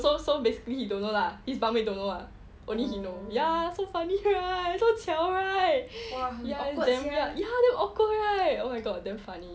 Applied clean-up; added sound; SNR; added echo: none; none; none; none.